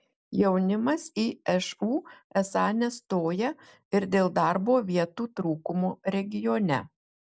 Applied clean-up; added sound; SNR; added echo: none; none; none; none.